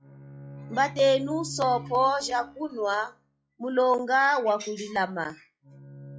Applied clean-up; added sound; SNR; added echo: classical method log-MMSE.